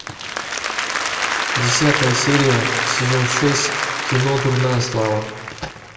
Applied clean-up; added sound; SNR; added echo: none; Applause; 2 dB; reverberation time 1.2 s.